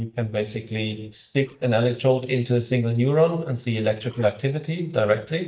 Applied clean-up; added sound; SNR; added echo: neural mask model DeepFilterNet 3.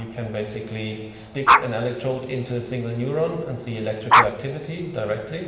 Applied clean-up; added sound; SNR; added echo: none; Dog; -2 dB; reverberation time 1.2 s.